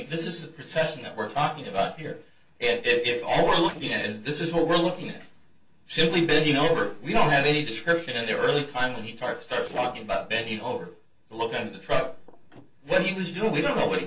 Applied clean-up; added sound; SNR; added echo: neural separator model SepFormer DNS4.